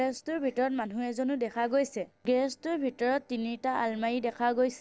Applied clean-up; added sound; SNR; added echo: neural separator model SepFormer DNS4.